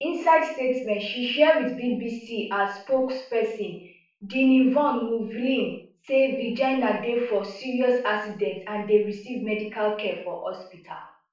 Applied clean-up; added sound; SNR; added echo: none; none; none; reverberation time 0.5 s.